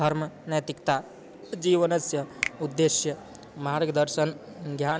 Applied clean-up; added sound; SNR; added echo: none; Finger snapping; 13 dB; none.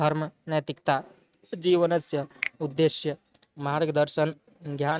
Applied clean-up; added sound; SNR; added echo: neural mask model RNNoise.